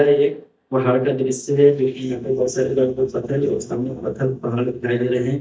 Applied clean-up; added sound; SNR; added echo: neural mask model DeepFilterNet 3.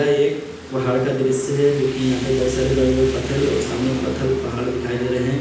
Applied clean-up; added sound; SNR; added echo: none; Rain; 11 dB; reverberation time 0.9 s.